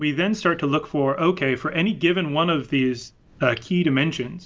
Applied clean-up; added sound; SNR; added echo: none; none; none; none.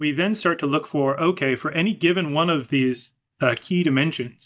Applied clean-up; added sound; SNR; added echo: neural mask model DeepFilterNet 3.